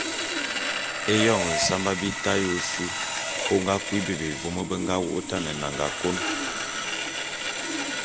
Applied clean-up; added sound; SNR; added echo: none; Sawing; 1 dB; none.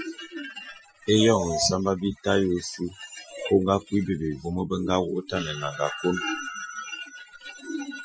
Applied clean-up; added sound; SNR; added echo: classical method Wiener filter.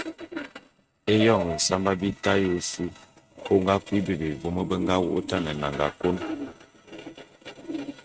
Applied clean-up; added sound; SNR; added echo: neural mask model RNNoise.